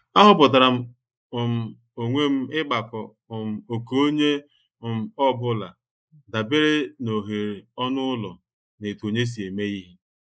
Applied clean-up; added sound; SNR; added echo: neural mask model Resemble Enhance denoiser.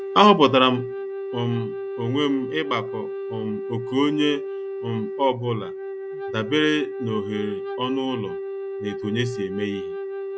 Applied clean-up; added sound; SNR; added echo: none; Wind instrument, woodwind instrument; 6 dB; none.